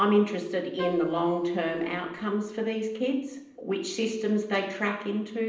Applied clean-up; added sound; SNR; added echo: neural separator model SepFormer DNS4.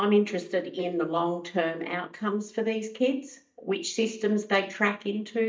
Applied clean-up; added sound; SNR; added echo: neural mask model DeepFilterNet 3.